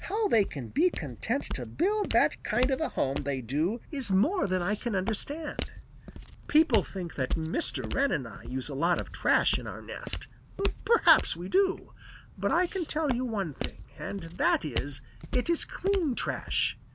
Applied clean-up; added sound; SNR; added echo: none; Walk, footsteps; 8 dB; none.